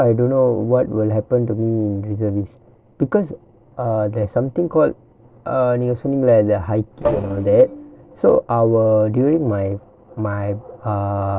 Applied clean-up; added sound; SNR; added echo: neural separator model SepFormer DNS4.